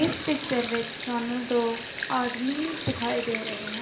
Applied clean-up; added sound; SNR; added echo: none; Sink (filling or washing); 7 dB; reverberation time 0.5 s.